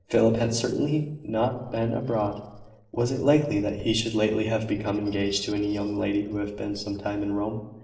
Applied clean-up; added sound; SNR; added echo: neural separator model SepFormer DNS4.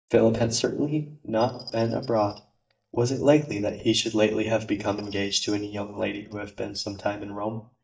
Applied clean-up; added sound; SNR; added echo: neural mask model DeepFilterNet 3.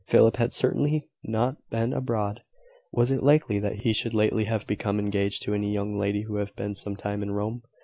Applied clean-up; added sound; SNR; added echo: none; none; none; none.